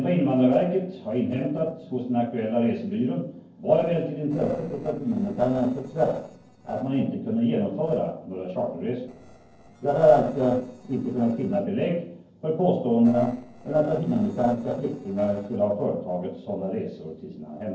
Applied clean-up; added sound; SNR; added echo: neural separator model SepFormer DNS4.